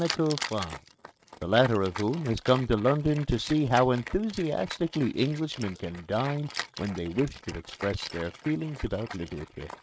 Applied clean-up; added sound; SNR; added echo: neural mask model RNNoise.